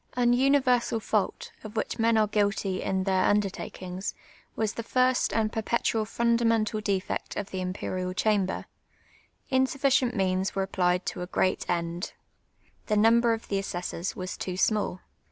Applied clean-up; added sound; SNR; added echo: none; none; none; none.